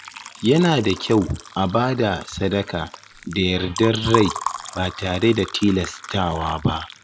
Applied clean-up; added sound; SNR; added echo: none; Liquid; 13 dB; none.